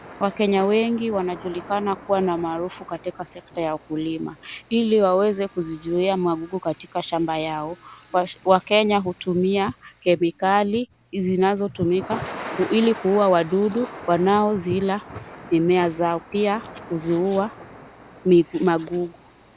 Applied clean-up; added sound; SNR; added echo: none; Thunder / Rain; 19 dB; none.